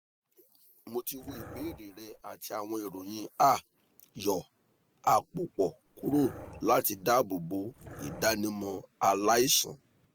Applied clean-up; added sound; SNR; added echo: none; Dog; 16 dB; none.